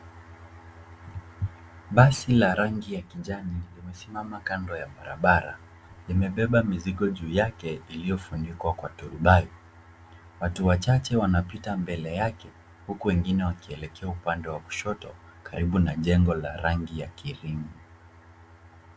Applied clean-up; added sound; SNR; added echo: none; none; none; none.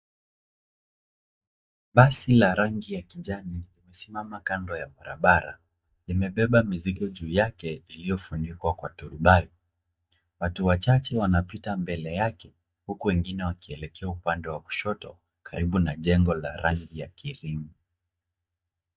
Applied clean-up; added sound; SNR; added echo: neural mask model DeepFilterNet 3.